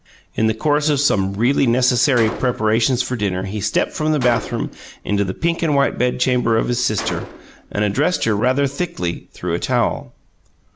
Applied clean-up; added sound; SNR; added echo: none; Gunshot, gunfire; 17 dB; none.